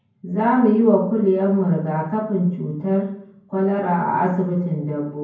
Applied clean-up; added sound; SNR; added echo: none; none; none; reverberation time 0.9 s.